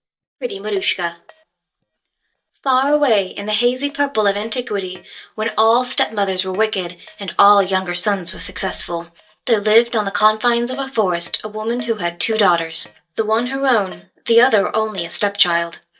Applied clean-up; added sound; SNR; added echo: neural mask model DeepFilterNet 3.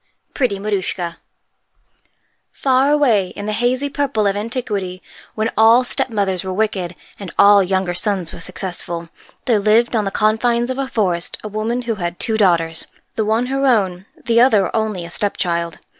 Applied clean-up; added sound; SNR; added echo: none; none; none; none.